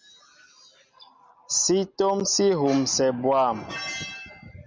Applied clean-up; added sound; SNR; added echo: none; none; none; none.